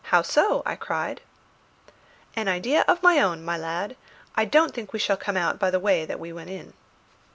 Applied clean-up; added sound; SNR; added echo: none; none; none; none.